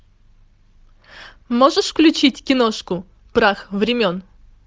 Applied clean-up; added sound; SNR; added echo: none; none; none; none.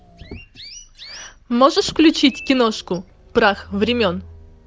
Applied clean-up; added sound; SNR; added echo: none; Chirp, tweet + Motor vehicle (road); 19 dB; none.